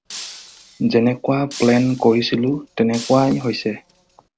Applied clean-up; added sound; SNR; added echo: none; Shatter; 19 dB; none.